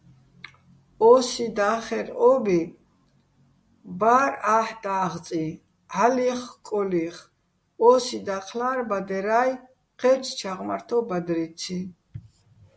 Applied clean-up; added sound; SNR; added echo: none; none; none; none.